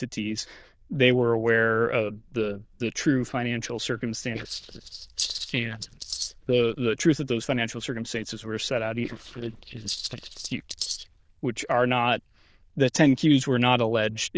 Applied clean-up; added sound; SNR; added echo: neural diffusion model UNIVERSE++.